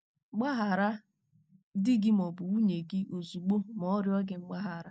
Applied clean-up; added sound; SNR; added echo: none; none; none; none.